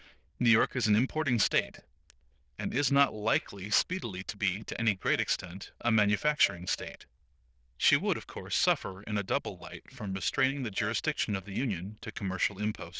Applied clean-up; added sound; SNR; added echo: neural diffusion model UNIVERSE++.